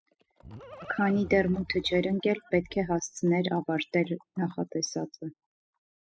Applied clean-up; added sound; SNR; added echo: classical method spectral subtraction.